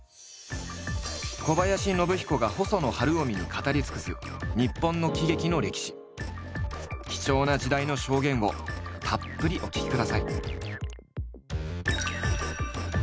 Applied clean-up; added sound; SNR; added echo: none; Keyboard (musical); 6 dB; none.